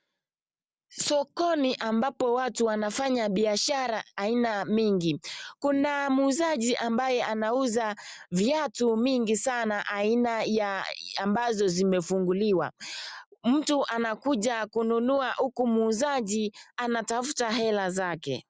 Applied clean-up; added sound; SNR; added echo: none; none; none; none.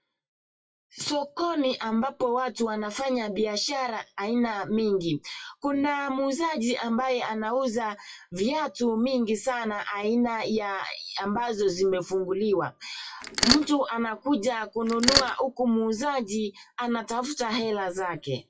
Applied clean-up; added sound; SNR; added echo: classical method WPE with log-MMSE.